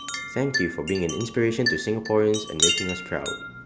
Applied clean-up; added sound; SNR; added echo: none; Wind chime; 3 dB; none.